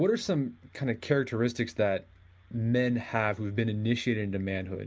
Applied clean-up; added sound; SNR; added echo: none; none; none; none.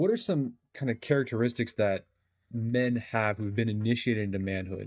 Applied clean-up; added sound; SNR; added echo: neural mask model DeepFilterNet 3.